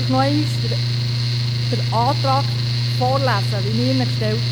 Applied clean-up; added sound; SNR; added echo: none; Mechanical fan; -4 dB; none.